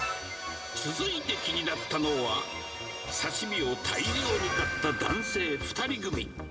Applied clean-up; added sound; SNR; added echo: none; Bowed string instrument; 18 dB; reverberation time 2.7 s.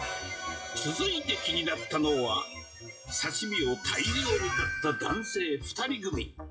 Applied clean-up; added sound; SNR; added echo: classical method WPE with log-MMSE.